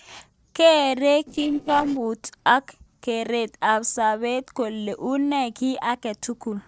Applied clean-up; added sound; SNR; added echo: neural separator model SepFormer DNS4.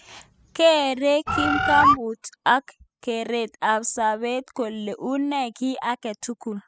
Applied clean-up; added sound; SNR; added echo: classical method spectral subtraction.